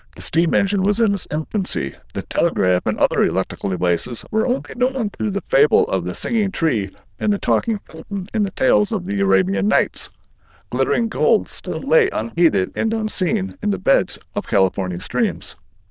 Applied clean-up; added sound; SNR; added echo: neural diffusion model UNIVERSE++.